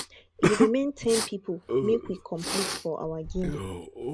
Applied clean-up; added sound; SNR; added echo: none; Respiratory sounds; 1 dB; none.